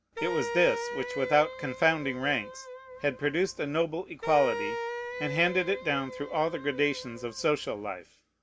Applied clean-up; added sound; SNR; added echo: none; Wind instrument, woodwind instrument; 8 dB; none.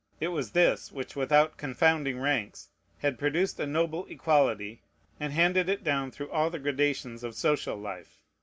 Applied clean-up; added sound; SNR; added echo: none; none; none; none.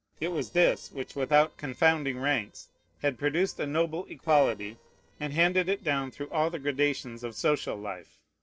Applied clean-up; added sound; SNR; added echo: neural separator model SepFormer DNS4.